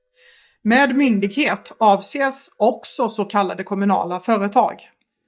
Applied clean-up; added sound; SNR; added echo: neural mask model DeepFilterNet 3.